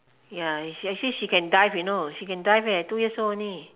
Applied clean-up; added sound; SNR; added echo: none; none; none; none.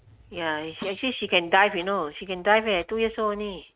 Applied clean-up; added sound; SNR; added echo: neural mask model RNNoise.